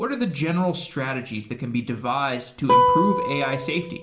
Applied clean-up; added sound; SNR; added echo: none; Guitar; 0 dB; reverberation time 0.4 s.